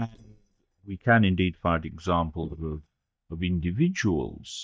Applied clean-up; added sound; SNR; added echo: neural mask model DeepFilterNet 3.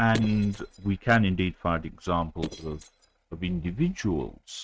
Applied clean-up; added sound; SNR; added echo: neural mask model RNNoise.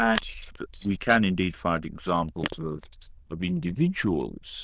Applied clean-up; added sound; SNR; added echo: neural diffusion model UNIVERSE++.